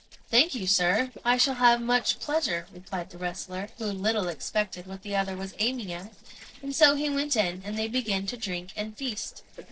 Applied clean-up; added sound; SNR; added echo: neural separator model SepFormer DNS4.